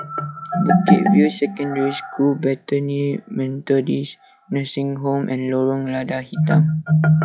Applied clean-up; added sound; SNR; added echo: classical method log-MMSE.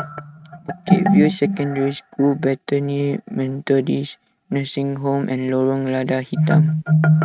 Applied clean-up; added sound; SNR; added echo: neural mask model RNNoise.